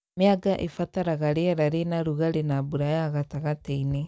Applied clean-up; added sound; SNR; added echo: none; none; none; none.